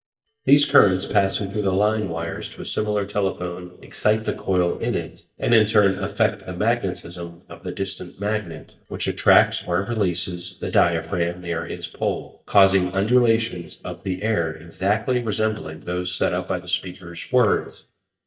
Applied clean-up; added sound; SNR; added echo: neural mask model DeepFilterNet 3.